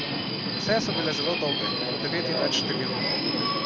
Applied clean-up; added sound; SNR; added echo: none; Subway, metro, underground; -4 dB; none.